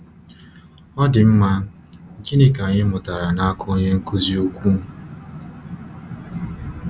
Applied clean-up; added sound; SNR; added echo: none; none; none; none.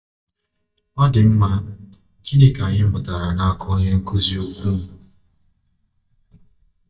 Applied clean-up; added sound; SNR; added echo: neural mask model DeepFilterNet 3.